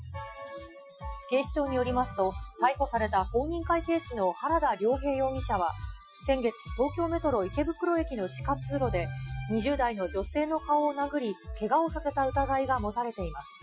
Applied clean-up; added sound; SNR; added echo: classical method Wiener filter.